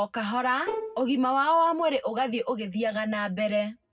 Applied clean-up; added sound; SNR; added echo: neural separator model SepFormer DNS4.